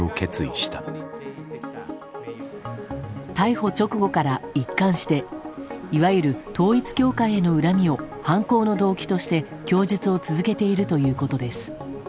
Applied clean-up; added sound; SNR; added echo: none; none; none; none.